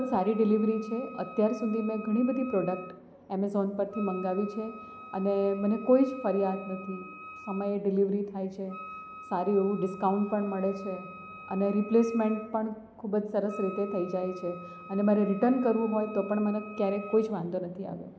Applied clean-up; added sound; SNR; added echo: none; Wind instrument, woodwind instrument; 17 dB; none.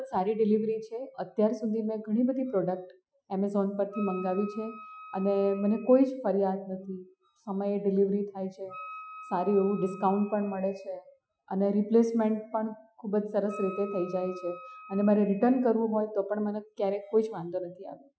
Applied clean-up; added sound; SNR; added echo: classical method Wiener filter.